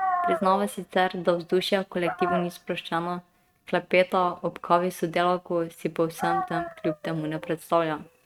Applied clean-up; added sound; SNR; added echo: neural mask model RNNoise.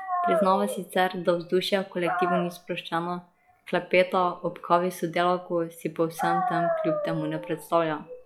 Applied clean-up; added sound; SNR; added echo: classical method log-MMSE.